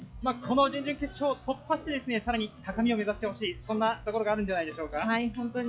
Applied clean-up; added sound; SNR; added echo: classical method log-MMSE.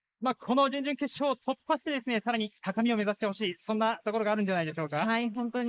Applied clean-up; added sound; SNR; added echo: neural mask model Resemble Enhance denoiser.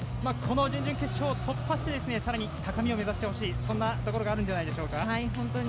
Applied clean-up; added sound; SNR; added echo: none; Alarm; 20 dB; none.